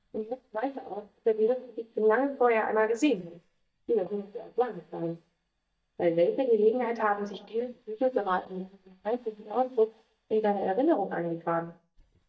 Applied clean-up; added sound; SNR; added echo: neural mask model DeepFilterNet 3.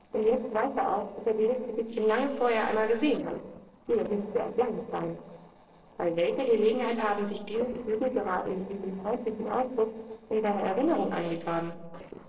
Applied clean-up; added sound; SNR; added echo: neural separator model SepFormer DNS4.